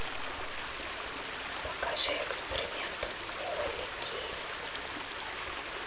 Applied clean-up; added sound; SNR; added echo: none; Stream; 7 dB; reverberation time 1.2 s.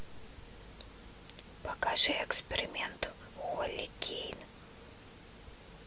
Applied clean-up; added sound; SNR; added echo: none; none; none; none.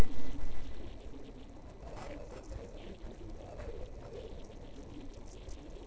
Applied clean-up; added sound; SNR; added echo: neural separator model SepFormer DNS4.